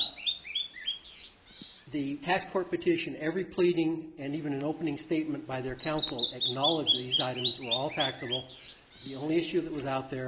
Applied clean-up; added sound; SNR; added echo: none; Bird vocalization, bird call, bird song; 4 dB; none.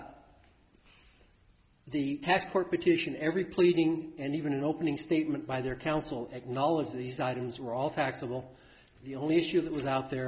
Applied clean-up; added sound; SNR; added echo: none; none; none; none.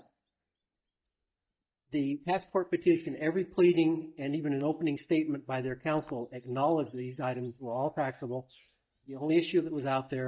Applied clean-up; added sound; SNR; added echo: neural mask model DeepFilterNet 3.